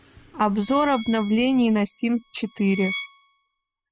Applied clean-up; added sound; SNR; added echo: classical method spectral subtraction.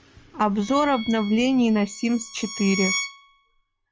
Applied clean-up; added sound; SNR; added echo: classical method log-MMSE.